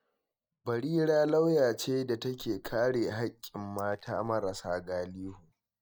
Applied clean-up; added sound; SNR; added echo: neural mask model DeepFilterNet 3.